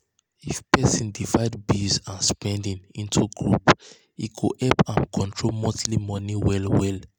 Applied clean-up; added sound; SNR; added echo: none; none; none; none.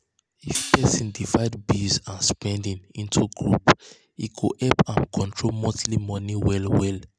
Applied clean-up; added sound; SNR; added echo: none; Hi-hat; 11 dB; none.